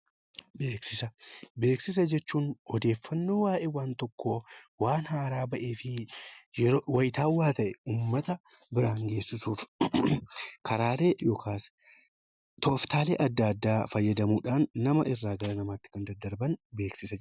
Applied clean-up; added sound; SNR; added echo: none; none; none; none.